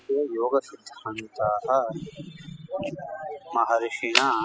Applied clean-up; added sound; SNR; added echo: classical method spectral subtraction.